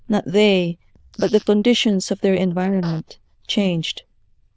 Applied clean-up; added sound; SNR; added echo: neural diffusion model UNIVERSE++.